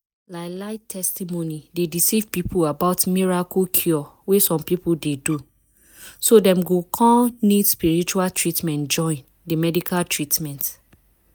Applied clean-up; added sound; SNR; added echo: neural mask model DeepFilterNet 3.